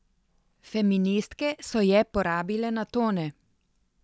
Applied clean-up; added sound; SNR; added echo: none; none; none; none.